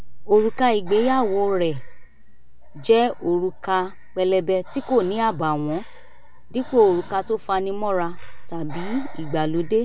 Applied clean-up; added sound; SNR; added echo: none; Breathing; 8 dB; none.